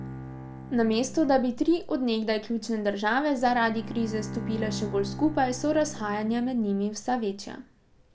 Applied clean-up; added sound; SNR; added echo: none; Bowed string instrument; 13 dB; none.